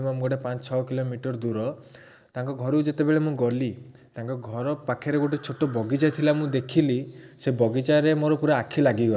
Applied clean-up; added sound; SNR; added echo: none; none; none; none.